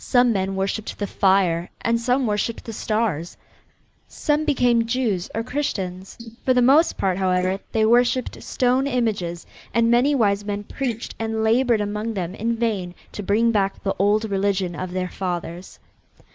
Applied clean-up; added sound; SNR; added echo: neural mask model Resemble Enhance denoiser.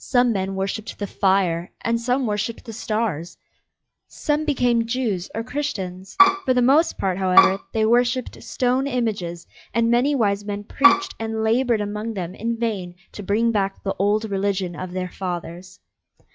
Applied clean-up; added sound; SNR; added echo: classical method log-MMSE.